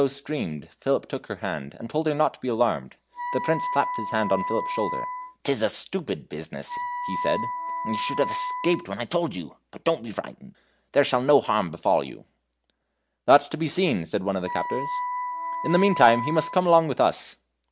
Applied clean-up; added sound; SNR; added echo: none; Wind instrument, woodwind instrument; 6 dB; none.